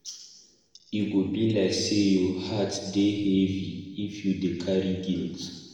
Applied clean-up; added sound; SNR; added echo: none; none; none; reverberation time 1.2 s.